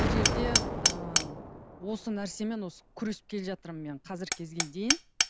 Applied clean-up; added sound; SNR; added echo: none; Explosion + Hammer; -5 dB; none.